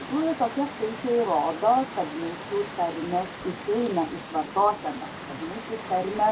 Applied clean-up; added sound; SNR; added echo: none; Water; 11 dB; none.